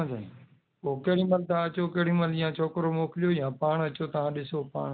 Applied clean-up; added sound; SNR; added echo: none; none; none; none.